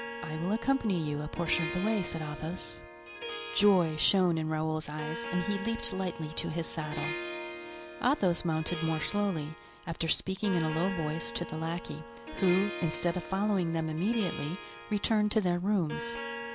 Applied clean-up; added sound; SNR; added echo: none; Harp; 10 dB; none.